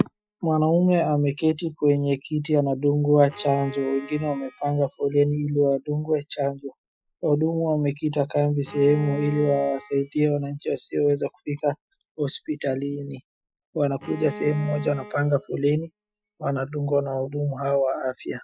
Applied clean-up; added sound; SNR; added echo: classical method Wiener filter.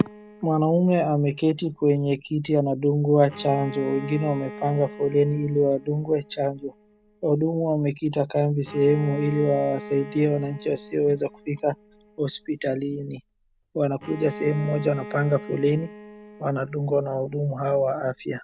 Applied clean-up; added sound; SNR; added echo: none; Bowed string instrument; 17 dB; none.